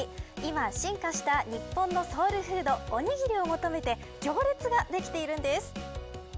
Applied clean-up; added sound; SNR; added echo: none; none; none; none.